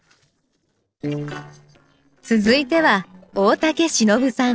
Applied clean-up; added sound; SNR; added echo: neural separator model SepFormer DNS4.